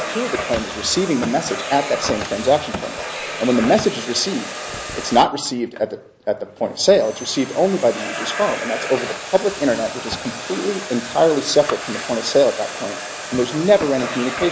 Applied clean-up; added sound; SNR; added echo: none; Domestic sounds, home sounds; 8 dB; none.